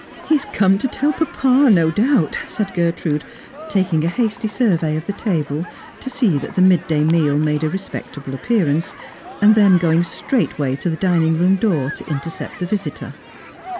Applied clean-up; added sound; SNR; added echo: none; Human group actions; 18 dB; none.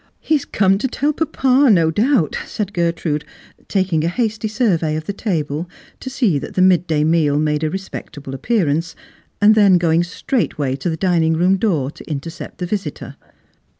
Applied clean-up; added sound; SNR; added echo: none; none; none; none.